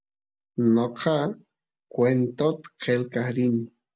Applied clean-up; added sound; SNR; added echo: none; none; none; none.